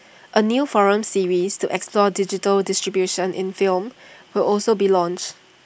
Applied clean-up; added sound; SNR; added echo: none; none; none; none.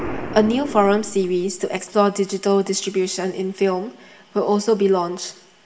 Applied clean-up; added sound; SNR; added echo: none; Explosion; 15 dB; reverberation time 0.7 s.